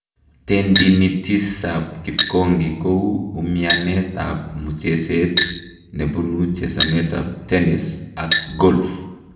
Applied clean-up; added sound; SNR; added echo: none; Glass; 6 dB; reverberation time 0.9 s.